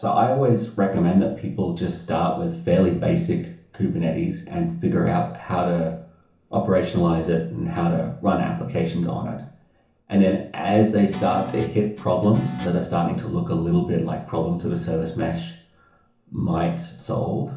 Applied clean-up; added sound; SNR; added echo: none; Guitar; 12 dB; reverberation time 0.8 s.